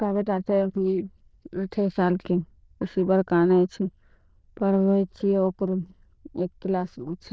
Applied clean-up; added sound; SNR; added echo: neural diffusion model UNIVERSE++.